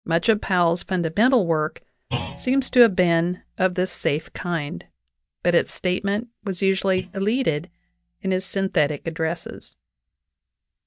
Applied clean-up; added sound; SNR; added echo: neural mask model DeepFilterNet 3.